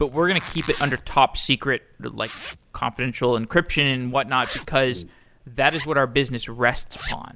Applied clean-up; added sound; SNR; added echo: none; Zipper (clothing); 18 dB; none.